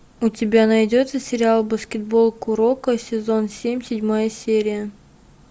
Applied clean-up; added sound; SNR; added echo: none; none; none; none.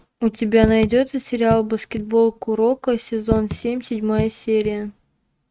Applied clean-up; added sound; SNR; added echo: neural mask model RNNoise.